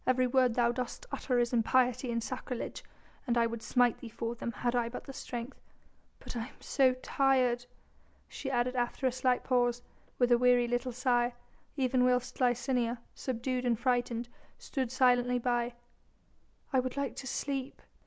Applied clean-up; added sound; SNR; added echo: none; none; none; none.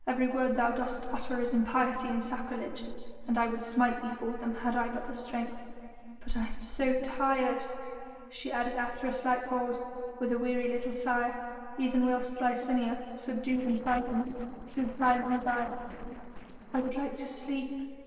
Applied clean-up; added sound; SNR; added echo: neural separator model SepFormer DNS4.